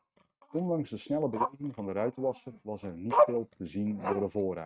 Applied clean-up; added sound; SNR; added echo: neural mask model RNNoise.